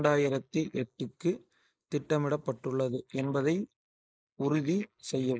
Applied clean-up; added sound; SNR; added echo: neural mask model Resemble Enhance denoiser.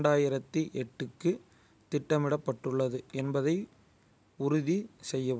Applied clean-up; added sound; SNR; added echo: none; none; none; none.